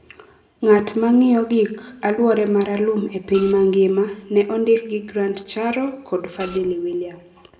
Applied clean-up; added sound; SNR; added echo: none; Printer; 15 dB; reverberation time 1.1 s.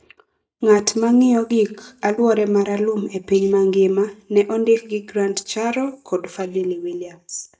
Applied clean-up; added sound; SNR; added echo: neural mask model DeepFilterNet 3.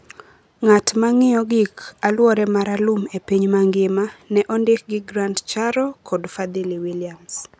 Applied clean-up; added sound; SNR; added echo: none; none; none; none.